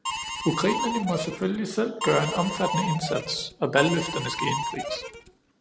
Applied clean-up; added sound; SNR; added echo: none; Harmonica; 5 dB; none.